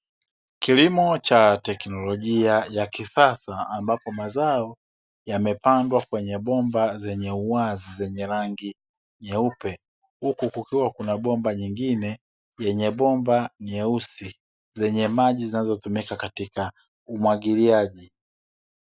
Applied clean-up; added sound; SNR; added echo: none; none; none; none.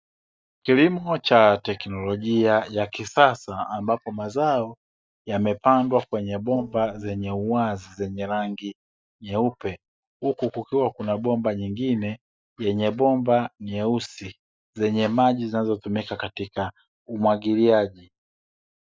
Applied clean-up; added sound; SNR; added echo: neural mask model DeepFilterNet 3.